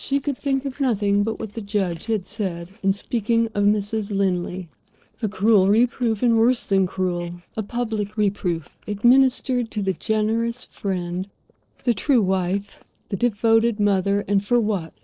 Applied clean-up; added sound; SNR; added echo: neural separator model SepFormer DNS4.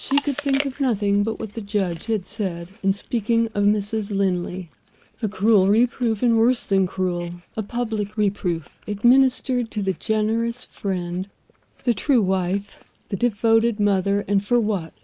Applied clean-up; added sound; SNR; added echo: none; Chewing, mastication; 20 dB; none.